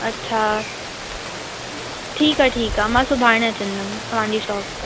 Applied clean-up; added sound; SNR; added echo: none; Rain; 8 dB; none.